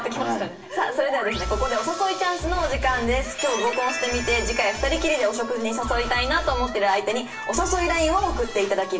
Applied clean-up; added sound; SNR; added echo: none; Wind instrument, woodwind instrument; 16 dB; reverberation time 0.2 s.